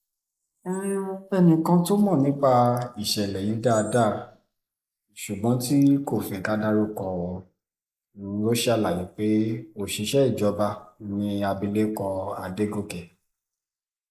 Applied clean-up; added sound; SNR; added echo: neural mask model Resemble Enhance denoiser.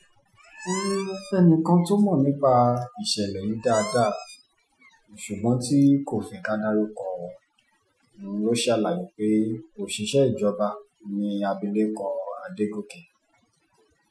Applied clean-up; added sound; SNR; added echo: classical method Wiener filter.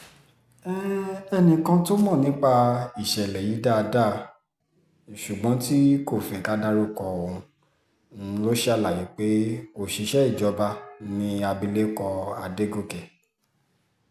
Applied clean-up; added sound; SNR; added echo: none; none; none; none.